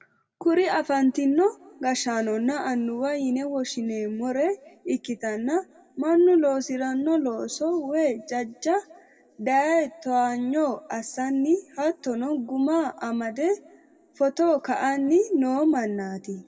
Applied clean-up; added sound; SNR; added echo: none; none; none; reverberation time 1.6 s.